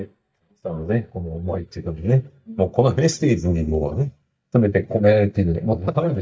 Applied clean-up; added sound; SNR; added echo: neural mask model DeepFilterNet 3.